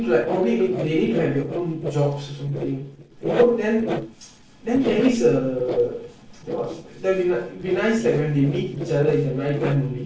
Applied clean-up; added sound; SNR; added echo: neural separator model SepFormer DNS4.